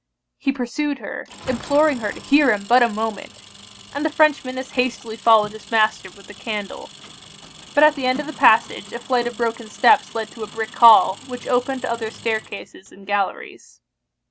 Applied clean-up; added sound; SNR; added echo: none; Engine; 20 dB; none.